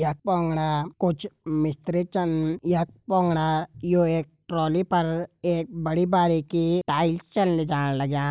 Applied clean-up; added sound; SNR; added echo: none; none; none; none.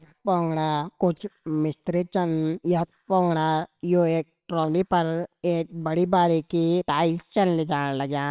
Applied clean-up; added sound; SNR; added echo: neural separator model SepFormer WHAMR!.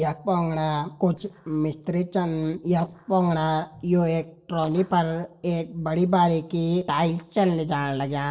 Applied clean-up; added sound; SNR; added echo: neural separator model SepFormer DNS4.